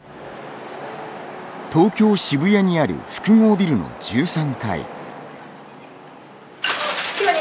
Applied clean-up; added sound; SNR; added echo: none; none; none; none.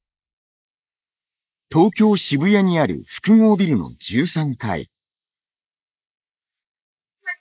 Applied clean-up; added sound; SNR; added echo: neural mask model Resemble Enhance denoiser.